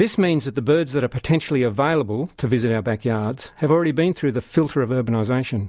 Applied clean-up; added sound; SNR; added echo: none; none; none; none.